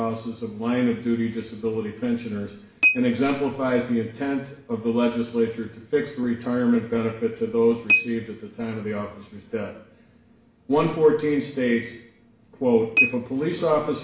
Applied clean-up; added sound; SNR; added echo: none; Chink, clink; 8 dB; reverberation time 0.7 s.